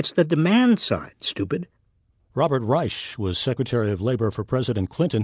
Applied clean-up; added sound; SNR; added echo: none; none; none; none.